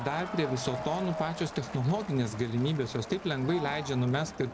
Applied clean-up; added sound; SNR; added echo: none; Crowd; 10 dB; none.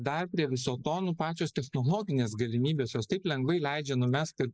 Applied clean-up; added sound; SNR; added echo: neural mask model Resemble Enhance denoiser.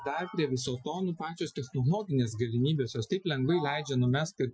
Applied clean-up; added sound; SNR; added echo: classical method Wiener filter.